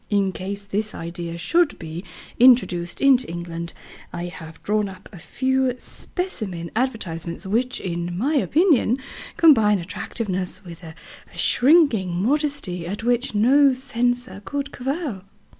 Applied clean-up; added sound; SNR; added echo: none; none; none; none.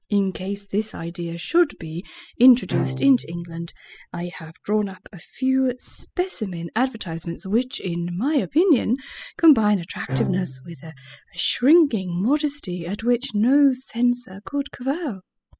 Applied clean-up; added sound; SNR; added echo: classical method spectral subtraction.